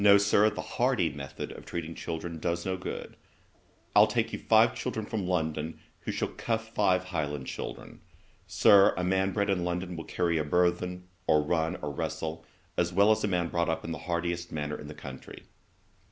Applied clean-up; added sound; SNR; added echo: none; none; none; none.